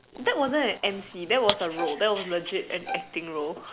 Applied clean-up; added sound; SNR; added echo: none; Dog + Bowed string instrument; 10 dB; none.